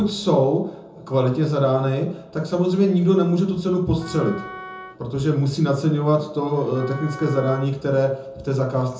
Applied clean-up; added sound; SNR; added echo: none; Wind instrument, woodwind instrument; 18 dB; reverberation time 0.5 s.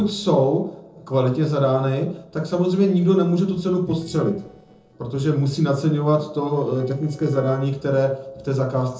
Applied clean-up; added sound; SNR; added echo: neural separator model SepFormer DNS4.